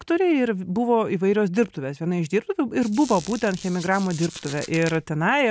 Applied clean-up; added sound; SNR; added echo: none; Squeak; 17 dB; none.